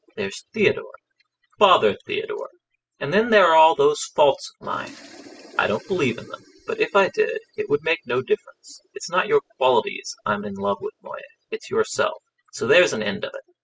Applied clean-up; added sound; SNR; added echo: classical method spectral subtraction.